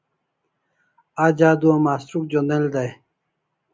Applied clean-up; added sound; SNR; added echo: none; none; none; none.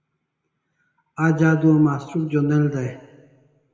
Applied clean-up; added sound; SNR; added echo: none; none; none; reverberation time 1.2 s.